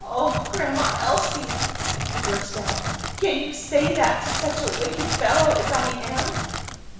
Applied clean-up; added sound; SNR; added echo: none; Crackle; 3 dB; reverberation time 1.1 s.